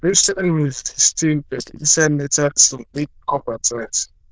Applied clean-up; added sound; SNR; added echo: neural diffusion model UNIVERSE++.